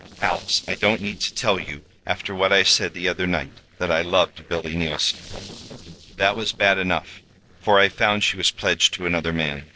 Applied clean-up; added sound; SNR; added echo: neural separator model SepFormer DNS4.